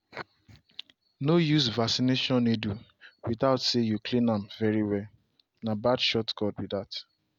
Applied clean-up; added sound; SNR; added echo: none; none; none; none.